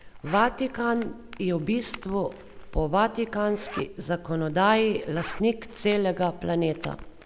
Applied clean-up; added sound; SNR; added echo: none; Zipper (clothing); 15 dB; none.